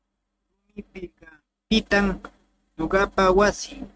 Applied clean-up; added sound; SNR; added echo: neural mask model RNNoise.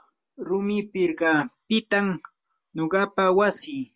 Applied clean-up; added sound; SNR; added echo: none; none; none; none.